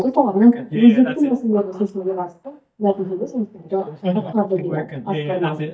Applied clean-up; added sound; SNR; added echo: neural mask model DeepFilterNet 3.